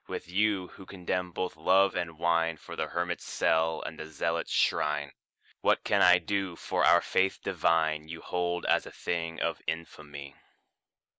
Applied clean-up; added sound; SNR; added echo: neural mask model Resemble Enhance denoiser.